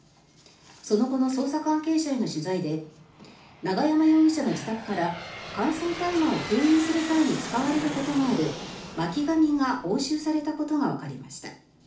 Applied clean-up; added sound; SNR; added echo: none; Aircraft; 14 dB; reverberation time 0.4 s.